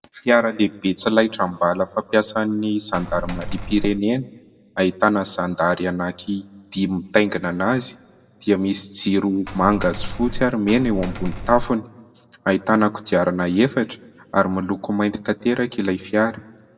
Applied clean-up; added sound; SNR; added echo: none; Coin (dropping); 7 dB; reverberation time 0.6 s.